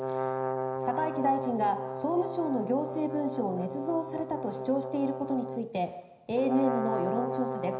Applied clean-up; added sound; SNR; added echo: none; Brass instrument; 4 dB; reverberation time 0.9 s.